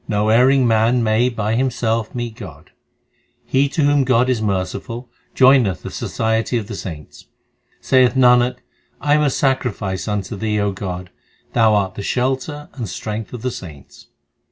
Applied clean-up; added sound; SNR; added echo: none; none; none; none.